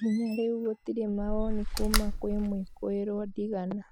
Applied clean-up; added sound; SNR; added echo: none; Slam; 3 dB; none.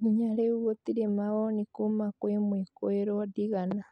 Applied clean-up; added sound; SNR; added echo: none; none; none; none.